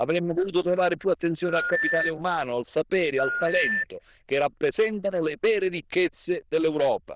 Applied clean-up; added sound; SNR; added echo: neural diffusion model UNIVERSE++.